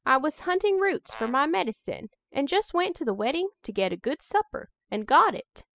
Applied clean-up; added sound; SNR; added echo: classical method spectral subtraction.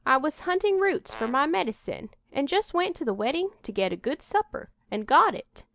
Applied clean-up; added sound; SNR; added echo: none; Brass instrument; 18 dB; none.